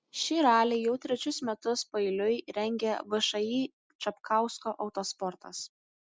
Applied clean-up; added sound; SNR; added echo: none; none; none; none.